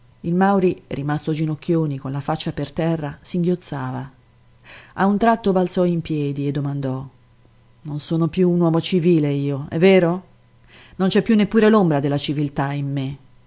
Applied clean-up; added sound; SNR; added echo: none; none; none; none.